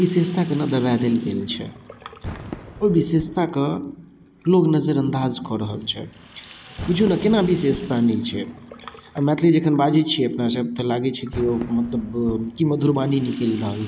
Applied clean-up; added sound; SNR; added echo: none; Sink (filling or washing) + Fireworks; 18 dB; none.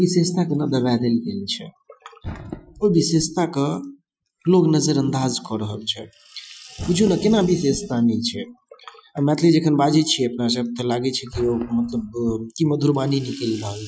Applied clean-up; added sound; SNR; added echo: classical method Wiener filter.